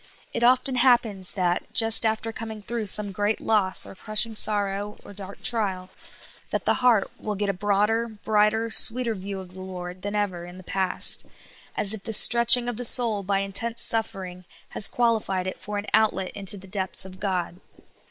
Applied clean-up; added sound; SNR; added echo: neural separator model SepFormer WHAM!.